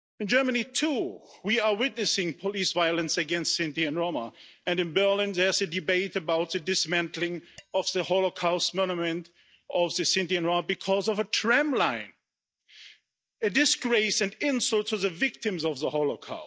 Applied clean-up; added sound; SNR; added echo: neural mask model DeepFilterNet 3.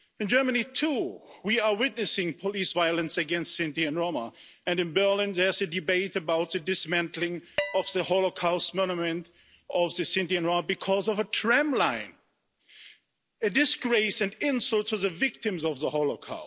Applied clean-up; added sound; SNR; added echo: neural separator model SepFormer DNS4.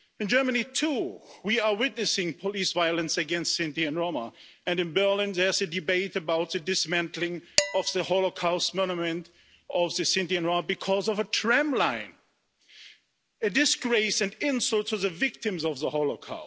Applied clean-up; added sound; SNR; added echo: none; Dishes, pots, and pans; 7 dB; none.